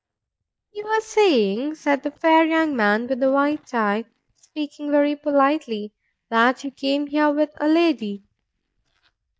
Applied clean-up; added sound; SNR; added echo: neural mask model DeepFilterNet 3.